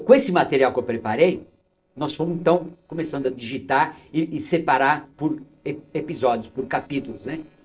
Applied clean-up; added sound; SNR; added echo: neural separator model SepFormer DNS4.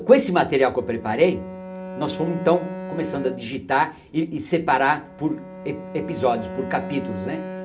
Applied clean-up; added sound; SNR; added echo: none; Bowed string instrument; 12 dB; reverberation time 0.3 s.